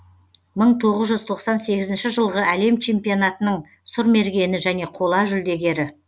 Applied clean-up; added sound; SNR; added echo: none; none; none; none.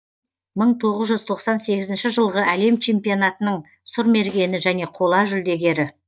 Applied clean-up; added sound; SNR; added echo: neural mask model DeepFilterNet 3.